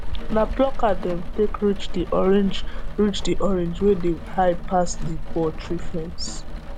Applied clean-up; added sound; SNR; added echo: none; Rain; 1 dB; none.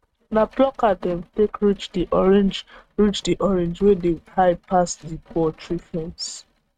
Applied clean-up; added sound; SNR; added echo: neural mask model RNNoise.